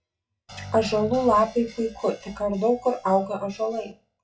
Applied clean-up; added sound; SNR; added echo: classical method WPE with log-MMSE.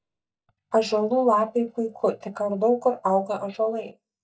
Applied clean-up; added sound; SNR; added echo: neural mask model DeepFilterNet 3.